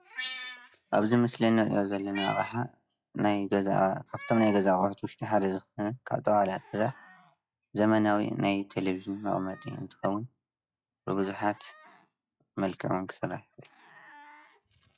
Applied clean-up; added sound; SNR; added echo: classical method log-MMSE.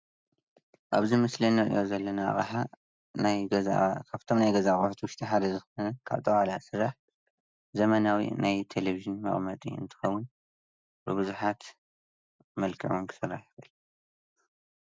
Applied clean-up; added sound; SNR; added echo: none; none; none; none.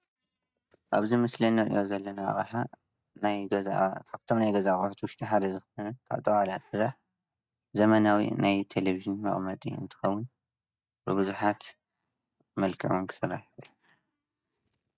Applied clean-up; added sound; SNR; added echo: neural mask model DeepFilterNet 3.